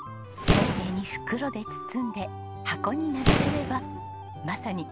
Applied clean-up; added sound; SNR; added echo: none; Boom; -2 dB; none.